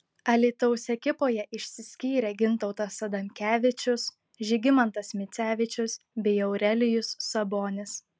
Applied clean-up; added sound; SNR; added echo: none; none; none; none.